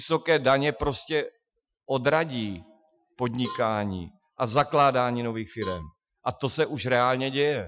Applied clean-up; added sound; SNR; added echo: classical method Wiener filter.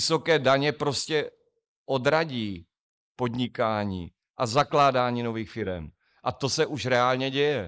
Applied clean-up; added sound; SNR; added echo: neural mask model Resemble Enhance denoiser.